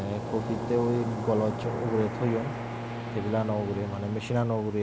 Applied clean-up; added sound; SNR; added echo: none; Waves, surf + Bowed string instrument; 6 dB; none.